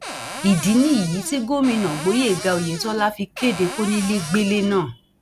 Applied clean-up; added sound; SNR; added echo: none; Cupboard open or close; 12 dB; none.